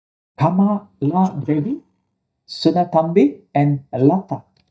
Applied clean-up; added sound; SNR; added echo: neural mask model DeepFilterNet 3.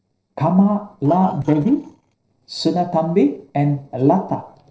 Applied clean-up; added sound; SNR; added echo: neural separator model SepFormer DNS4.